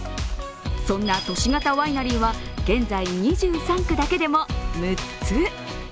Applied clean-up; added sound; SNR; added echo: none; none; none; none.